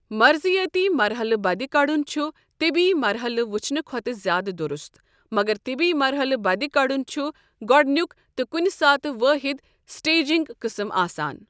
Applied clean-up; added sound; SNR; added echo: none; none; none; none.